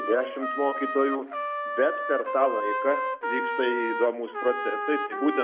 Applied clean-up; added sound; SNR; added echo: none; Trumpet; 3 dB; none.